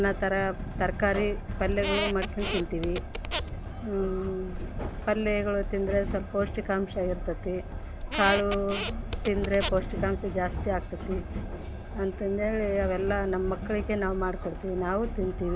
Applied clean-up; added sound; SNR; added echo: none; Train + Squeak; 4 dB; none.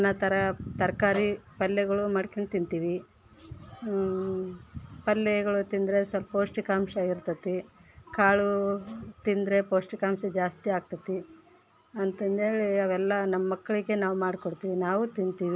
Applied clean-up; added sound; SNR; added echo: none; none; none; none.